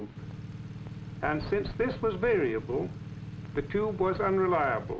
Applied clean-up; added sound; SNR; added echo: none; Engine / Truck / Car; 10 dB; none.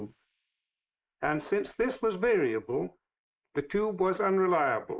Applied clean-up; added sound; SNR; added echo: neural mask model Resemble Enhance denoiser.